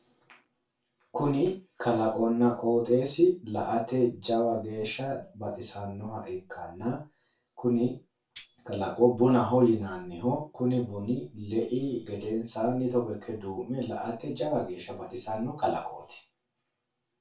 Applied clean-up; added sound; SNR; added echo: none; Tambourine; 10 dB; reverberation time 0.2 s.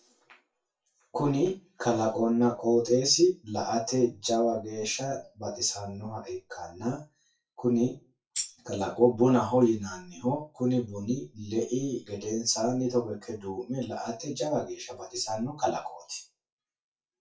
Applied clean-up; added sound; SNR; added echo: classical method WPE with log-MMSE.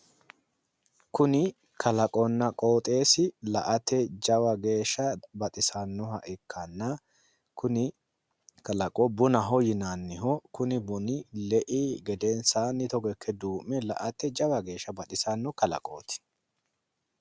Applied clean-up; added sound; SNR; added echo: none; none; none; none.